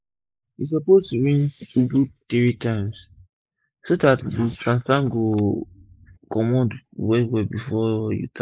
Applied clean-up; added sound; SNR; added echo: neural mask model Resemble Enhance denoiser.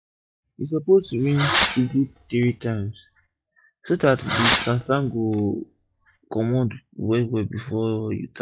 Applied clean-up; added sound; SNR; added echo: classical method log-MMSE.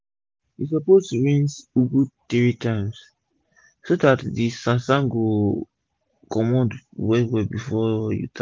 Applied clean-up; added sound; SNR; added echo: none; none; none; none.